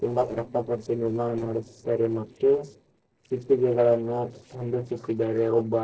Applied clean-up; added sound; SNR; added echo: neural separator model SepFormer DNS4.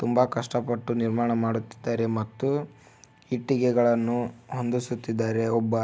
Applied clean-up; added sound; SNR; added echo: none; none; none; none.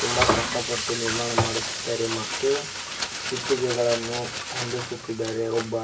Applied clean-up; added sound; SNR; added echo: none; Frying (food); 0 dB; reverberation time 0.2 s.